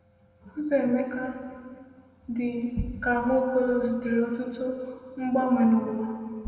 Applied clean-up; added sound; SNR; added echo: none; none; none; reverberation time 2.2 s.